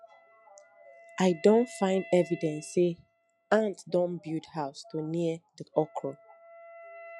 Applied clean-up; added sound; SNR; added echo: classical method log-MMSE.